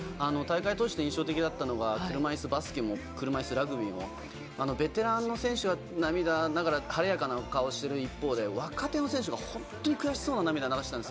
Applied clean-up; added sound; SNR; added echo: none; none; none; none.